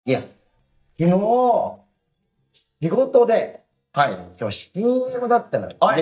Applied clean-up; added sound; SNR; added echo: neural mask model DeepFilterNet 3.